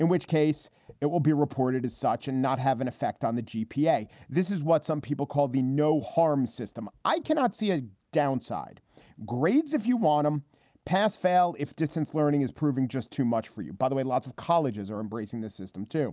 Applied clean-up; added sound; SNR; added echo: none; none; none; none.